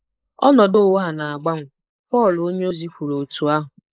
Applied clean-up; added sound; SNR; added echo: neural mask model Resemble Enhance denoiser.